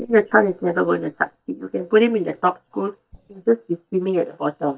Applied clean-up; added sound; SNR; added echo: neural mask model DeepFilterNet 3.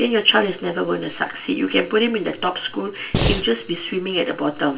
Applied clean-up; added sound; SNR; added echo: none; Breathing; -1 dB; reverberation time 0.2 s.